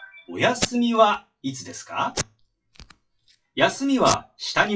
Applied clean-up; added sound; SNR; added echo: classical method WPE with log-MMSE.